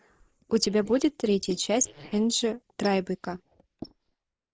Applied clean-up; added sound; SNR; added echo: neural mask model Resemble Enhance denoiser.